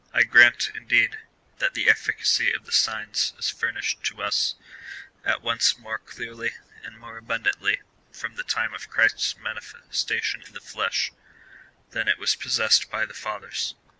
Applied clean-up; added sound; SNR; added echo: none; none; none; none.